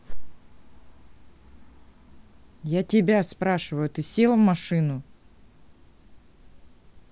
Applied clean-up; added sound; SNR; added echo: none; none; none; none.